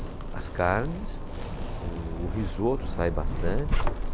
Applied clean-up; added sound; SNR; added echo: none; Zipper (clothing); -3 dB; none.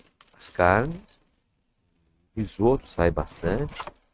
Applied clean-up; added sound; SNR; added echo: neural mask model RNNoise.